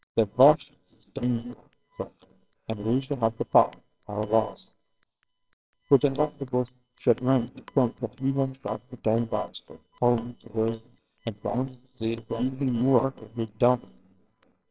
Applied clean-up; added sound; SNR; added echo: neural separator model SepFormer WHAMR!.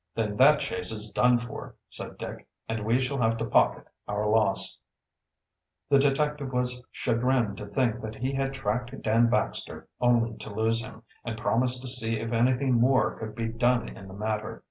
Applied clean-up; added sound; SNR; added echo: none; none; none; none.